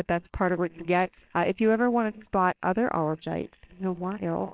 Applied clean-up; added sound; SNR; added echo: neural separator model SepFormer WHAMR!.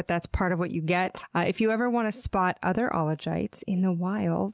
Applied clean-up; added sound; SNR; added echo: none; none; none; none.